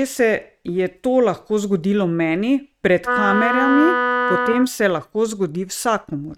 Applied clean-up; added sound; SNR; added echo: neural mask model RNNoise.